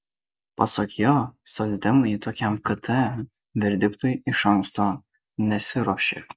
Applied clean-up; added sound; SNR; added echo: none; none; none; none.